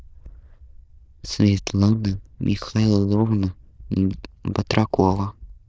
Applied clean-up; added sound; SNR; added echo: neural diffusion model UNIVERSE++.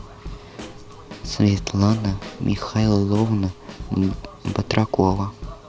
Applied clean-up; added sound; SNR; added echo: none; Snare drum / Drum kit; 15 dB; none.